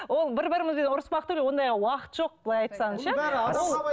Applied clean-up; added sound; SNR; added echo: none; none; none; none.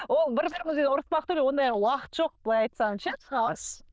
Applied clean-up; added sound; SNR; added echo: neural diffusion model UNIVERSE++.